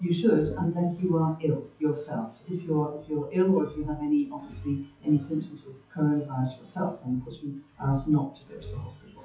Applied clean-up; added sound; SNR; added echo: classical method WPE with log-MMSE.